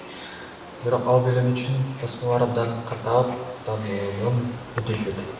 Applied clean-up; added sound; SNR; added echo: none; Wild animals; 15 dB; reverberation time 1.1 s.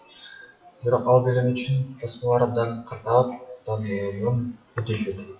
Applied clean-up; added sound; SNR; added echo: classical method WPE with log-MMSE.